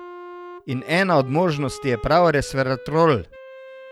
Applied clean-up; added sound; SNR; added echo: none; Wind instrument, woodwind instrument; 17 dB; none.